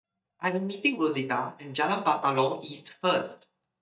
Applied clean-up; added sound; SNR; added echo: neural mask model DeepFilterNet 3.